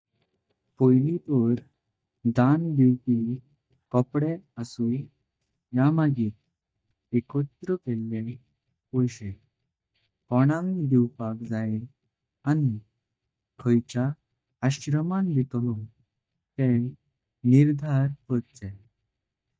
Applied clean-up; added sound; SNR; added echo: neural mask model DeepFilterNet 3.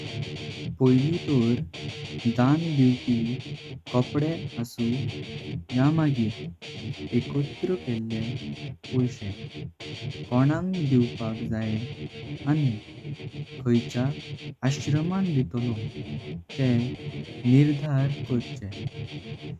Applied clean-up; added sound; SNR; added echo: neural mask model RNNoise.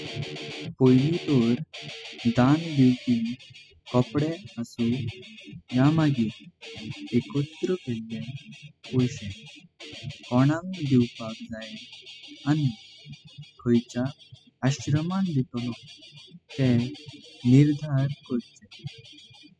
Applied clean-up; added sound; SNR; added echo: classical method spectral subtraction.